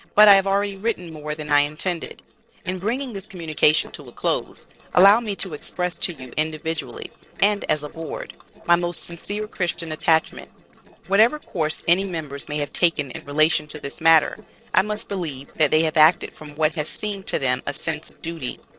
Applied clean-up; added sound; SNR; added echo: neural separator model SepFormer DNS4.